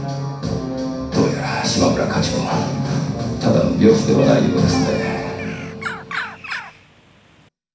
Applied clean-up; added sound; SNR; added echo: none; Bird; 14 dB; reverberation time 0.6 s.